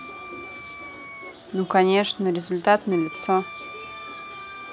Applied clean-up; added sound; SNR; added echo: none; Wind instrument, woodwind instrument; 15 dB; none.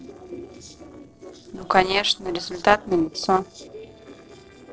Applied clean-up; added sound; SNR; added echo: neural separator model SepFormer DNS4.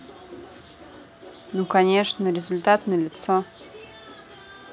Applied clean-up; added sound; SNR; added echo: none; none; none; none.